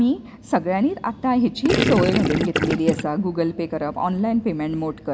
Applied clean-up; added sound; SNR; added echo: none; Gurgling; -1 dB; none.